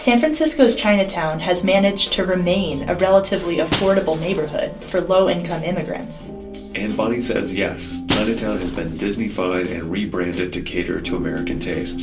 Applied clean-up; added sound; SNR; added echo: none; Shatter; 16 dB; reverberation time 0.3 s.